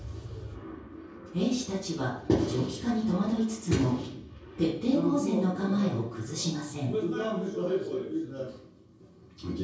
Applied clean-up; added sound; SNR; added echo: none; none; none; reverberation time 0.6 s.